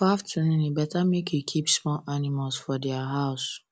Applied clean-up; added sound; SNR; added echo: none; none; none; none.